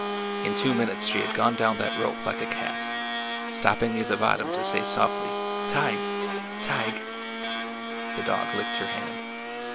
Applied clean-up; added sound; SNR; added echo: none; Domestic sounds, home sounds; 2 dB; none.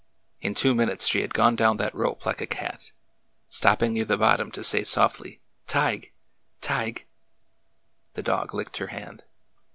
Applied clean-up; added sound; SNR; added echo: none; none; none; none.